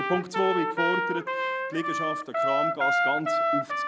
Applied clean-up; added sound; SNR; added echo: none; Trumpet; -4 dB; none.